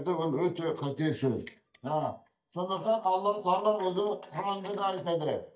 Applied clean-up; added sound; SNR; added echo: neural mask model DeepFilterNet 3.